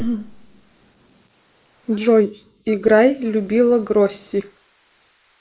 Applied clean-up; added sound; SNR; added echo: neural mask model Resemble Enhance denoiser.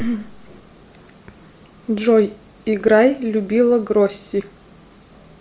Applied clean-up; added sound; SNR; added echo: none; none; none; none.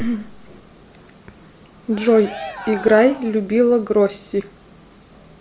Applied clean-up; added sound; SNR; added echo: none; Cheering; 14 dB; none.